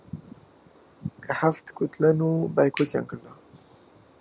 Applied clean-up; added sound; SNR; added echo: none; none; none; none.